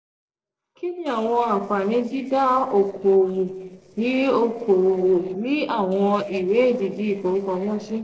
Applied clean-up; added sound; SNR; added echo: neural separator model SepFormer DNS4.